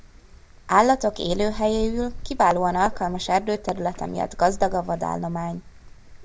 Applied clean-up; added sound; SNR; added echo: none; Wind; 11 dB; none.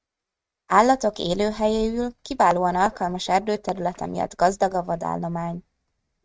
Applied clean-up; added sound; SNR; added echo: neural mask model RNNoise.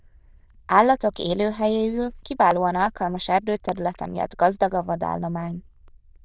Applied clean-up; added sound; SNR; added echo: neural diffusion model UNIVERSE++.